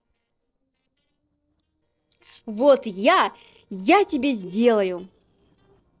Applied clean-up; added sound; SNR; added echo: neural separator model SepFormer DNS4.